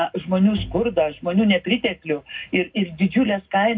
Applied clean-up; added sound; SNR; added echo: none; Bowed string instrument; 16 dB; reverberation time 0.3 s.